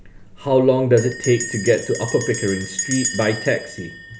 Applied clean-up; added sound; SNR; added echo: none; Bell; 10 dB; none.